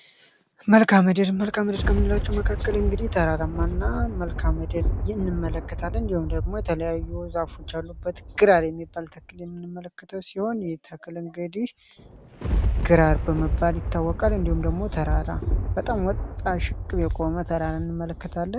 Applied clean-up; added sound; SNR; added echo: none; Thunder; 2 dB; none.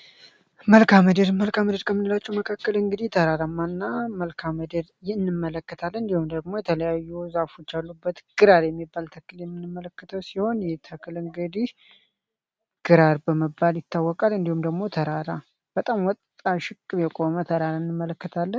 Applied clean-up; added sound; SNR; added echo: none; none; none; none.